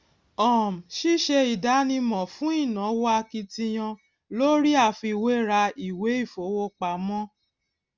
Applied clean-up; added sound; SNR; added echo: none; none; none; none.